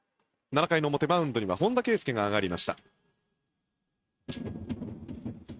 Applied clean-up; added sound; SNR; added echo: neural mask model RNNoise.